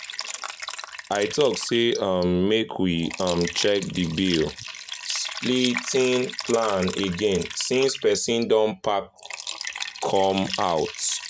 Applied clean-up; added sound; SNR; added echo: none; Liquid; 10 dB; none.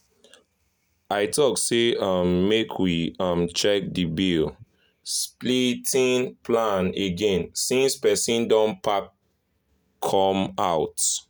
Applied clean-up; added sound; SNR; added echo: none; none; none; none.